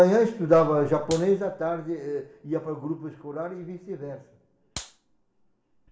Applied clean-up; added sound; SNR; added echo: none; Clapping; 16 dB; reverberation time 0.9 s.